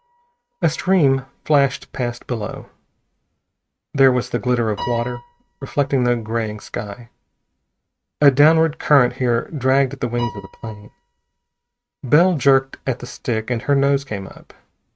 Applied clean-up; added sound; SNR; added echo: neural mask model RNNoise.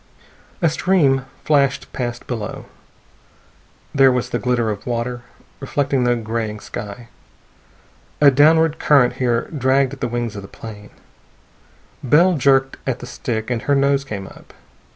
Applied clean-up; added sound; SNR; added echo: none; none; none; none.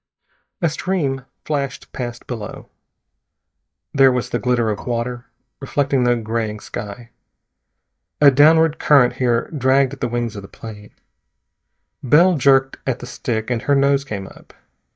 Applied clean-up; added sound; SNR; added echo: neural mask model DeepFilterNet 3.